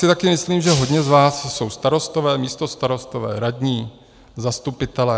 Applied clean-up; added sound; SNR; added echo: none; Shatter; 11 dB; none.